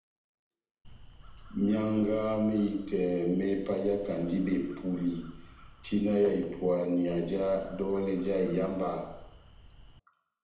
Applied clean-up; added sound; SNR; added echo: none; Crow; 19 dB; reverberation time 0.8 s.